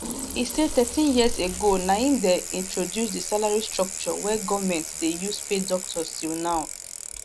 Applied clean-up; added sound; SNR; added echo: none; Bicycle; 5 dB; none.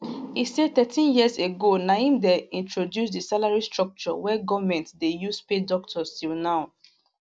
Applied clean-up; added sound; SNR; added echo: none; none; none; none.